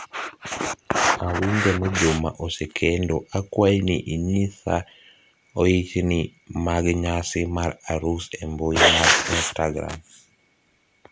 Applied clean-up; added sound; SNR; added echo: none; none; none; none.